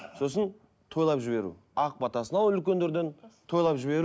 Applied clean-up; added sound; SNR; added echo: none; none; none; none.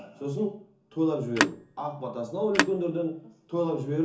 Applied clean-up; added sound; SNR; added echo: none; Telephone; 2 dB; reverberation time 0.7 s.